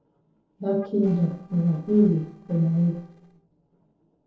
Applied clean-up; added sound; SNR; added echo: neural separator model SepFormer DNS4.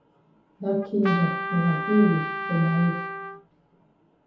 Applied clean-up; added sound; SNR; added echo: none; Trumpet; 6 dB; reverberation time 0.6 s.